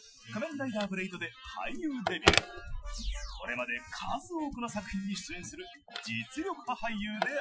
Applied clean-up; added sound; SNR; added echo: classical method Wiener filter.